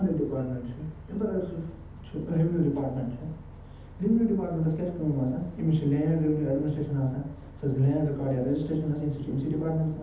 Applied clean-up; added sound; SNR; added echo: none; Bus; 16 dB; reverberation time 1.3 s.